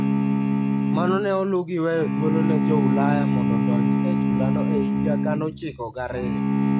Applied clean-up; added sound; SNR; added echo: neural mask model RNNoise.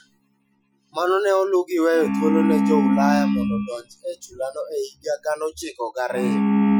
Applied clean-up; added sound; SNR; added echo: classical method Wiener filter.